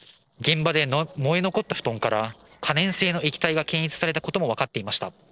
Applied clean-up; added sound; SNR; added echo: neural separator model SepFormer DNS4.